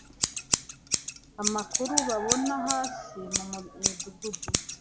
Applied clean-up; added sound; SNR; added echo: none; Scissors; -2 dB; none.